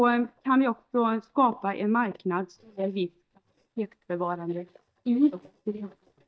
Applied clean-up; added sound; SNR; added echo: neural mask model DeepFilterNet 3.